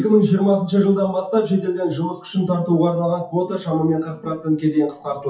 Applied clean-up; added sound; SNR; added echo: classical method WPE with log-MMSE.